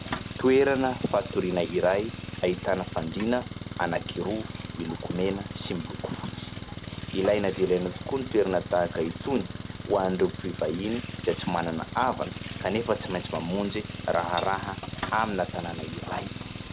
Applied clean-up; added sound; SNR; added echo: none; Engine + Sink (filling or washing) / Water tap, faucet; 7 dB; none.